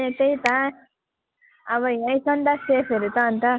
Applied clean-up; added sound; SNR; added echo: none; Finger snapping; 17 dB; none.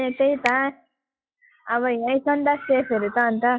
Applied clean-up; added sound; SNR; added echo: classical method log-MMSE.